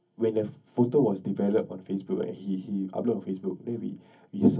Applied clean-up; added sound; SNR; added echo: none; none; none; reverberation time 0.3 s.